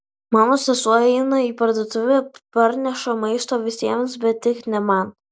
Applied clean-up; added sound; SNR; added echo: none; none; none; none.